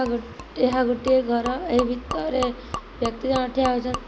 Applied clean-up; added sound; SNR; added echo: none; Gurgling / Liquid; 11 dB; none.